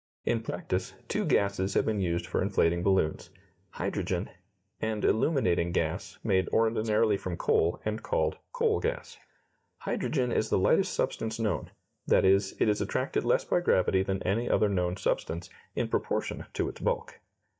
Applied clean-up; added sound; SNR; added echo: neural mask model DeepFilterNet 3.